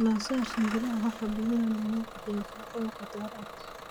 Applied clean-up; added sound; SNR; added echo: none; Engine starting / Bus; 11 dB; none.